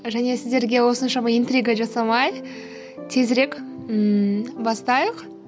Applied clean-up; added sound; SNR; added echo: none; none; none; none.